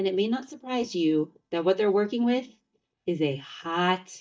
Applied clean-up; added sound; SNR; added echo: neural mask model DeepFilterNet 3.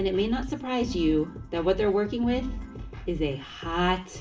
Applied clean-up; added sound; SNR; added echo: none; Organ; 15 dB; reverberation time 0.4 s.